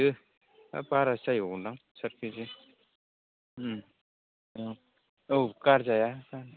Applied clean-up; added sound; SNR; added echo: none; none; none; none.